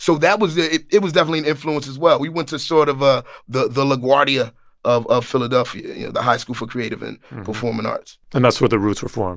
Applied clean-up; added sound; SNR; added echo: none; none; none; none.